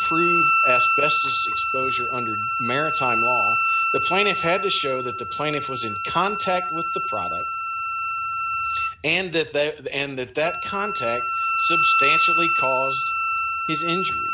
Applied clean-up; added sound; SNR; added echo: none; Wind instrument, woodwind instrument; -4 dB; none.